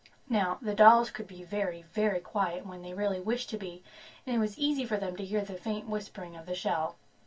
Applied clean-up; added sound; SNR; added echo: none; none; none; reverberation time 0.1 s.